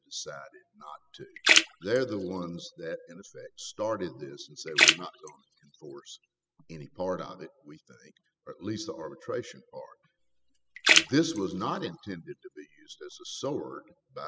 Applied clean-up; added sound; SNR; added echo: classical method spectral subtraction.